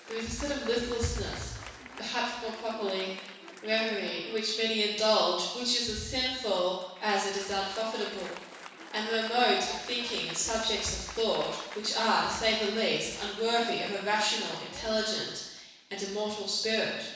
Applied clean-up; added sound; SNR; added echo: none; Applause; 16 dB; reverberation time 1.1 s.